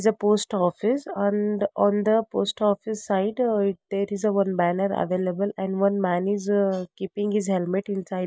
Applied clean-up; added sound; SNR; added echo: neural mask model Resemble Enhance denoiser.